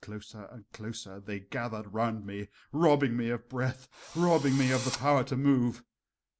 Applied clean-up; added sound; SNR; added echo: none; Drill; 12 dB; none.